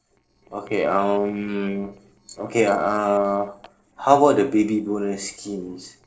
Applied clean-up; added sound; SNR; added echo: neural separator model SepFormer DNS4.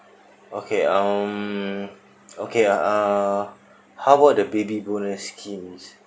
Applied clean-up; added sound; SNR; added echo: none; none; none; none.